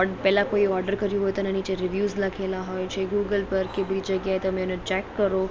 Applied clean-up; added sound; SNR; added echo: none; none; none; none.